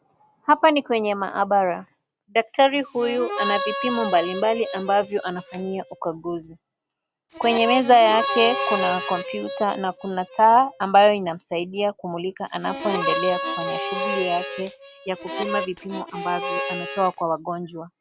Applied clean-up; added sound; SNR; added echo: none; Harmonica + Harmonica; 6 dB; none.